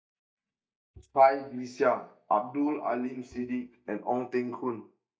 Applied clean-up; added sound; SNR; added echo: neural mask model DeepFilterNet 3.